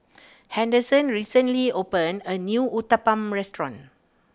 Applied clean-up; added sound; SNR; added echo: none; none; none; none.